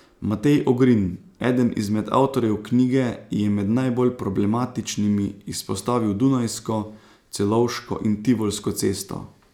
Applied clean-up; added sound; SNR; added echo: none; none; none; none.